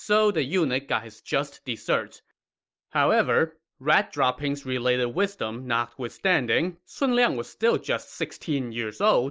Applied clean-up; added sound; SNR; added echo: none; none; none; none.